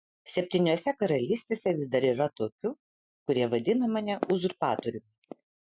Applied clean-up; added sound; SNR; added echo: neural mask model DeepFilterNet 3.